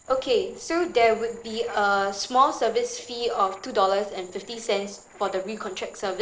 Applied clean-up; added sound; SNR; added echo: neural separator model SepFormer DNS4.